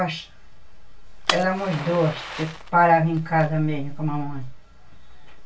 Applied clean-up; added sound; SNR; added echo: none; Fire; 10 dB; reverberation time 0.2 s.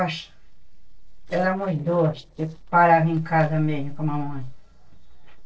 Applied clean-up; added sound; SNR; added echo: neural separator model SepFormer DNS4.